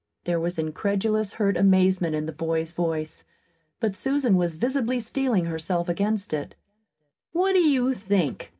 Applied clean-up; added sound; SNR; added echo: none; none; none; reverberation time 0.3 s.